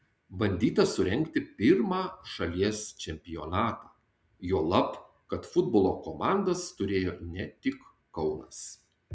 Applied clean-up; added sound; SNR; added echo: none; none; none; none.